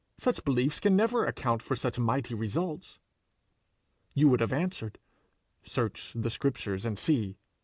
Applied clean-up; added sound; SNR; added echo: none; none; none; none.